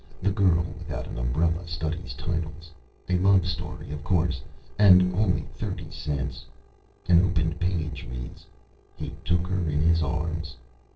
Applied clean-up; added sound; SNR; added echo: neural separator model SepFormer DNS4.